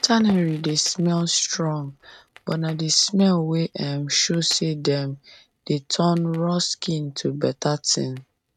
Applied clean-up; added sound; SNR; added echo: neural mask model RNNoise.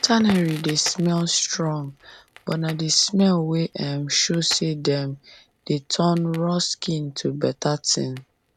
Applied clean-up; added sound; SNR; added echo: none; Crackle; 20 dB; none.